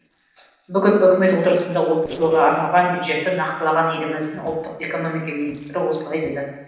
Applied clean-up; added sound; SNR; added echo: neural separator model SepFormer DNS4.